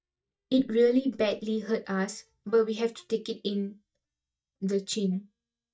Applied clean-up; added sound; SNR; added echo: neural mask model DeepFilterNet 3.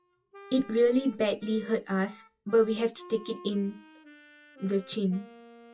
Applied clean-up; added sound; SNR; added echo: classical method WPE with log-MMSE.